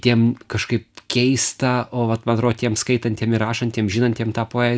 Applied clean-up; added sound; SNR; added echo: none; none; none; none.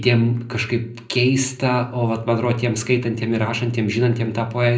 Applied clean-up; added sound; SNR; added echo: none; none; none; reverberation time 0.4 s.